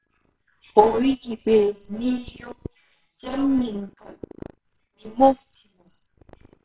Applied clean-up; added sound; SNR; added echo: neural separator model SepFormer WHAMR!.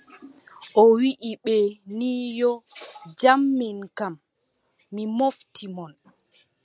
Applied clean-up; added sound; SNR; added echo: none; none; none; none.